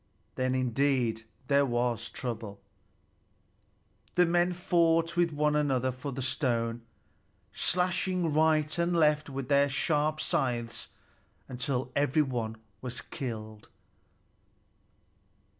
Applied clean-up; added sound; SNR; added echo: none; none; none; none.